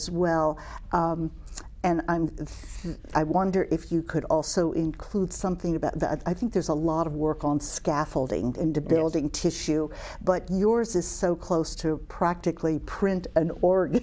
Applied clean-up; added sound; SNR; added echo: none; none; none; none.